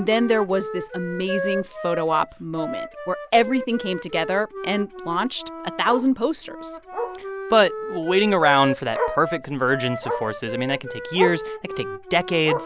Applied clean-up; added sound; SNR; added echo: none; Bark + Wind instrument, woodwind instrument; 7 dB; none.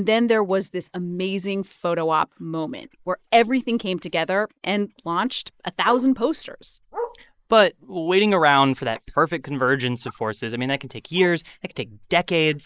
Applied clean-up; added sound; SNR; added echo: neural mask model Resemble Enhance denoiser.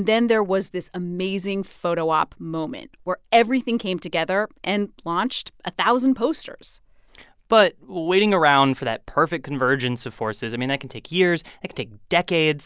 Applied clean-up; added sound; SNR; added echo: none; none; none; none.